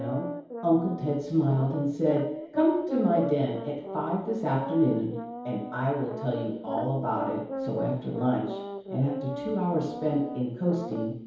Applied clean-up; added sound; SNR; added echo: none; Brass instrument; 9 dB; reverberation time 2.2 s.